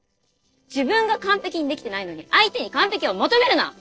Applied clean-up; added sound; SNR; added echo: neural separator model SepFormer DNS4.